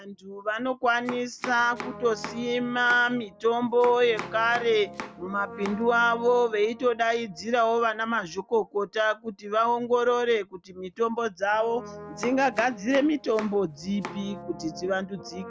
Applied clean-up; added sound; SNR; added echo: none; Domestic sounds, home sounds + Brass instrument; 16 dB; none.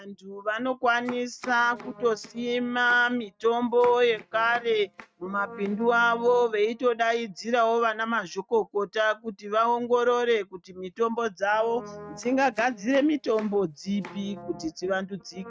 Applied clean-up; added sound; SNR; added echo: neural mask model RNNoise.